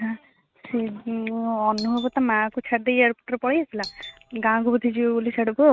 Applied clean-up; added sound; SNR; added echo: neural mask model RNNoise.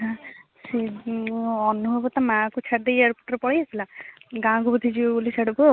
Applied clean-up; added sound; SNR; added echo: none; none; none; none.